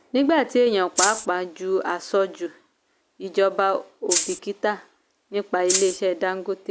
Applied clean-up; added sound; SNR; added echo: none; Rattle (instrument); -1 dB; none.